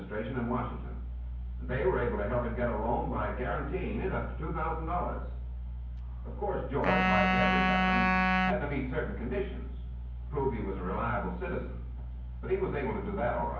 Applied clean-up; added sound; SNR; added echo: none; Wind instrument, woodwind instrument; -3 dB; reverberation time 0.9 s.